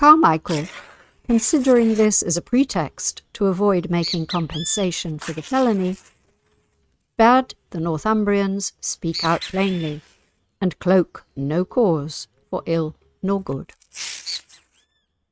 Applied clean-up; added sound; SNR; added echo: neural mask model RNNoise.